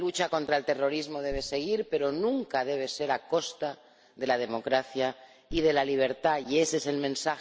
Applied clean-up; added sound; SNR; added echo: none; Bass drum; 17 dB; none.